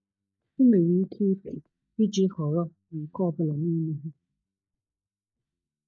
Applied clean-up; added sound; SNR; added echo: neural mask model DeepFilterNet 3.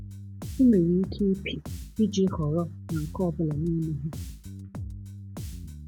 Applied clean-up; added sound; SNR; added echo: none; Bass guitar; 10 dB; none.